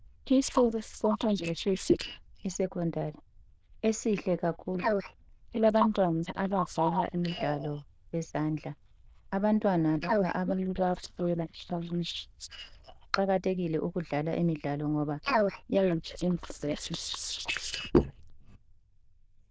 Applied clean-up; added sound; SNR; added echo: neural diffusion model UNIVERSE++.